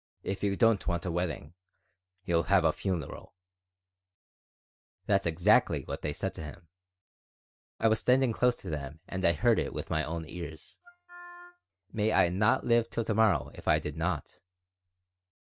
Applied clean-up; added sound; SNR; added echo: neural mask model RNNoise.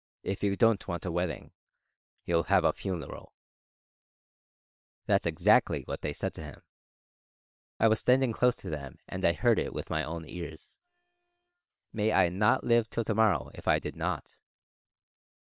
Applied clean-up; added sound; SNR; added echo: neural separator model SepFormer WHAM!.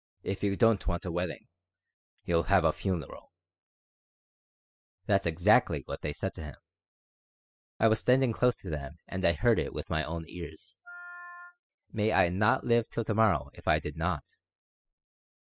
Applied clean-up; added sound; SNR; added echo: classical method spectral subtraction.